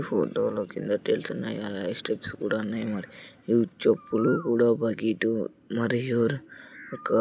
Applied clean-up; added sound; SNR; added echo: none; none; none; none.